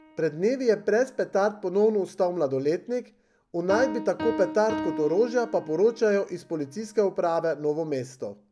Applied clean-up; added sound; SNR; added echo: none; Piano; 13 dB; none.